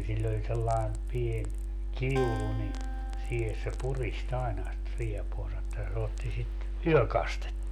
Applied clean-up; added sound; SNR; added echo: none; Acoustic guitar; 15 dB; none.